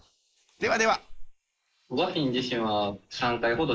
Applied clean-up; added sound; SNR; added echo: neural mask model Resemble Enhance denoiser.